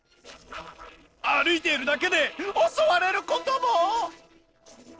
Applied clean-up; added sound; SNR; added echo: neural separator model SepFormer DNS4.